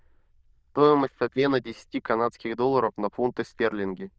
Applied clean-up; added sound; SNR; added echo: neural diffusion model UNIVERSE++.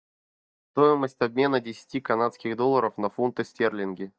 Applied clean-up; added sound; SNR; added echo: neural mask model DeepFilterNet 3.